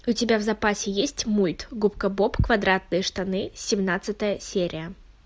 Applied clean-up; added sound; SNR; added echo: none; none; none; none.